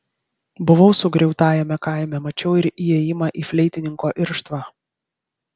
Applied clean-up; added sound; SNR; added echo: none; none; none; none.